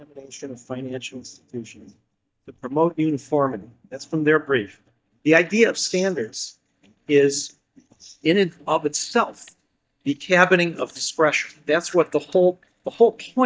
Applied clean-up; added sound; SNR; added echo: neural mask model DeepFilterNet 3.